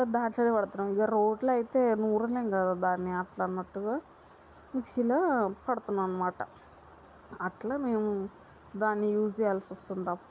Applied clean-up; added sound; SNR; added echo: none; none; none; none.